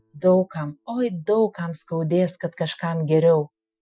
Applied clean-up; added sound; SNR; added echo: classical method Wiener filter.